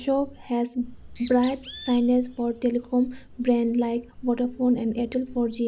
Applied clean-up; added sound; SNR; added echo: none; Bird; 18 dB; none.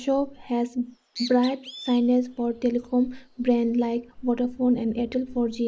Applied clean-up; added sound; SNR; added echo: neural mask model Resemble Enhance denoiser.